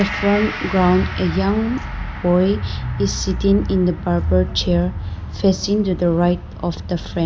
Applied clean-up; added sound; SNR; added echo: none; Gong; 16 dB; none.